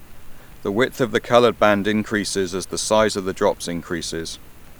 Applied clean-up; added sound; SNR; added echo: none; Rain; 18 dB; none.